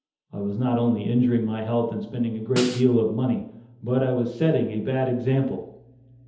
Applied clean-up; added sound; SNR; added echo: none; Snare drum; 12 dB; reverberation time 0.8 s.